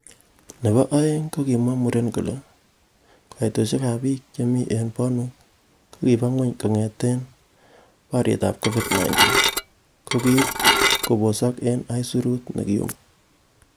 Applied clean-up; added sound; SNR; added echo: none; Dishes, pots, and pans / Glass; -3 dB; none.